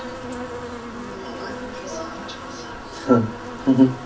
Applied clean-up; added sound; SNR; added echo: none; Insect; 12 dB; reverberation time 0.2 s.